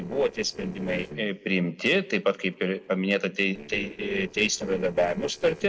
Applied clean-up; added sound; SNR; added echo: neural separator model SepFormer DNS4.